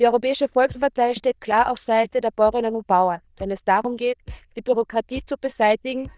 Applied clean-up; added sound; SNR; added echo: neural diffusion model UNIVERSE++.